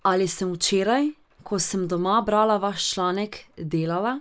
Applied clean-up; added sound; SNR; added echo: none; none; none; none.